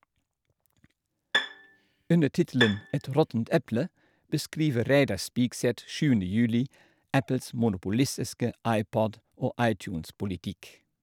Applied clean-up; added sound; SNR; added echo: none; Bowed string instrument; 5 dB; none.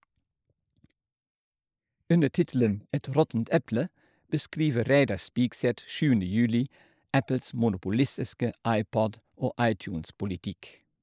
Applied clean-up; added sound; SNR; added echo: neural mask model Resemble Enhance denoiser.